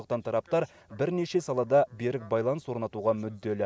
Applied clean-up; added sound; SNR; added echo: none; none; none; none.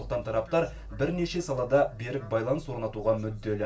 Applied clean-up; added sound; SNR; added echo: none; Idling / Engine starting / Motor vehicle (road); 17 dB; reverberation time 0.2 s.